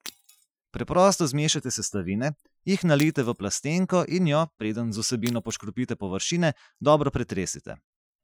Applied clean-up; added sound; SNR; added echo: classical method Wiener filter.